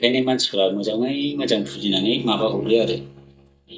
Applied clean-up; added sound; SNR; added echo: neural mask model DeepFilterNet 3.